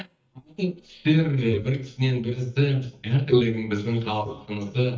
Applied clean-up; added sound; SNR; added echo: neural mask model DeepFilterNet 3.